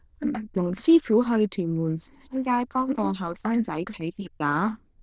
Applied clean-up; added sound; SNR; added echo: neural diffusion model UNIVERSE++.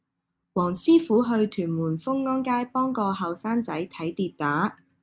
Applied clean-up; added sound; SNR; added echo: none; none; none; none.